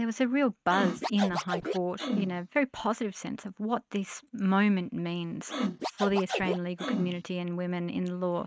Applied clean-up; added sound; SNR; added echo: neural mask model RNNoise.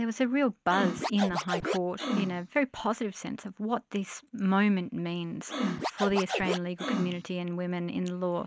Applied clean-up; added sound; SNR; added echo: none; Scratching (performance technique); 4 dB; none.